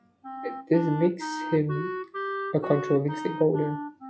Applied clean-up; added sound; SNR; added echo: classical method log-MMSE.